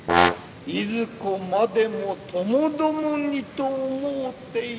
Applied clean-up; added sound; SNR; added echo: none; Brass instrument; -1 dB; none.